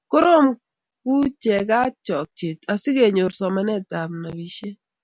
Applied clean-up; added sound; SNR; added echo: none; none; none; none.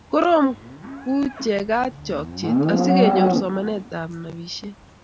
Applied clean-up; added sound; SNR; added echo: none; Livestock, farm animals, working animals; 1 dB; none.